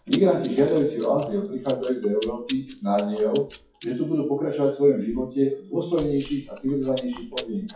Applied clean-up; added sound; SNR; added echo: classical method WPE with log-MMSE.